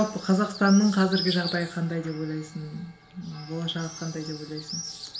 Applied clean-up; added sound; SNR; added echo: none; Bird; 12 dB; reverberation time 1.3 s.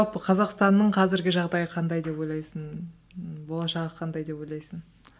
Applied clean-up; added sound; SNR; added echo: none; none; none; none.